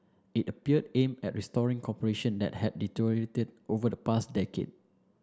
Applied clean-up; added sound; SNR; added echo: none; none; none; none.